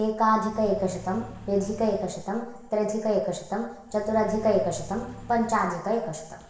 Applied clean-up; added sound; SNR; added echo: none; Accelerating, revving, vroom / Car; 18 dB; reverberation time 0.8 s.